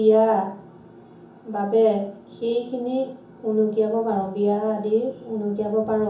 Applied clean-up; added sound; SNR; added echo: none; none; none; reverberation time 0.7 s.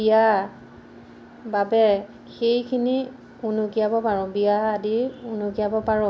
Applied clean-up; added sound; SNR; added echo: none; none; none; none.